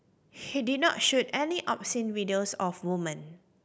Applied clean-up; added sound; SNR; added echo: none; none; none; none.